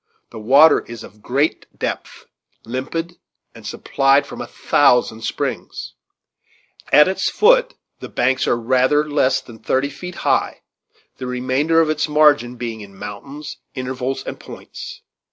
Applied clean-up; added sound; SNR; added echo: none; none; none; none.